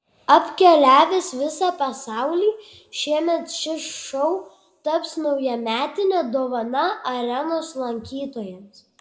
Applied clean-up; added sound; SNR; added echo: none; none; none; reverberation time 0.6 s.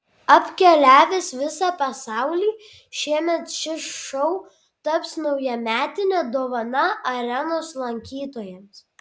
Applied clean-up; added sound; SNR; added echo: none; none; none; none.